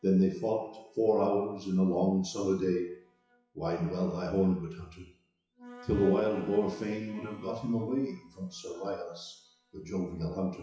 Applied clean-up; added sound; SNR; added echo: classical method WPE with log-MMSE.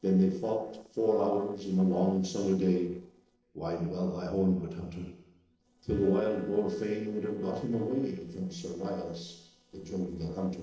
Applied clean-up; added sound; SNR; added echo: neural separator model SepFormer DNS4.